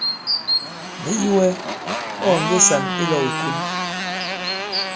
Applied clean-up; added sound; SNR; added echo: none; Motorcycle + Chirp, tweet; 2 dB; none.